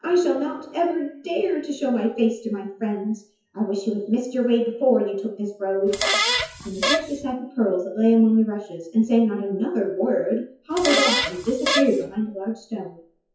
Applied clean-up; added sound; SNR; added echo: classical method WPE with log-MMSE.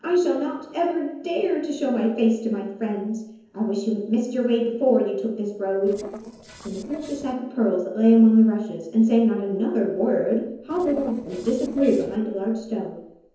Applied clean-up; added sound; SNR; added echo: neural separator model SepFormer DNS4.